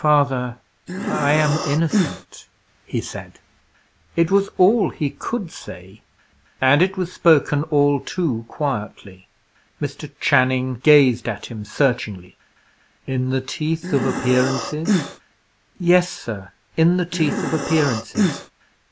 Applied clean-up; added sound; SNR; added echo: none; Breathing; 2 dB; none.